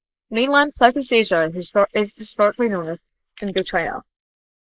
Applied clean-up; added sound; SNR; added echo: neural mask model Resemble Enhance denoiser.